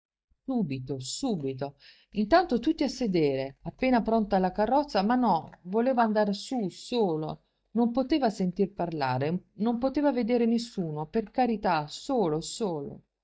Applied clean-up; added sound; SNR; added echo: neural mask model DeepFilterNet 3.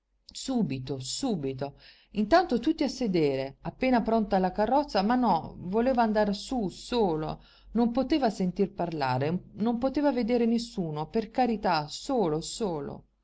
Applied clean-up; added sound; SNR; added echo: none; none; none; none.